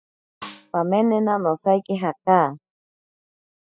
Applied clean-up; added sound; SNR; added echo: classical method spectral subtraction.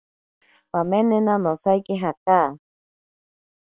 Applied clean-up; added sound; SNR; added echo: neural separator model SepFormer WHAM!.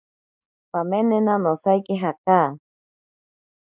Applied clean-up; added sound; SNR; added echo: neural mask model DeepFilterNet 3.